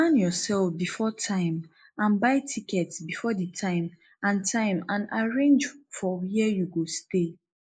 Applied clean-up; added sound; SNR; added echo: neural mask model Resemble Enhance denoiser.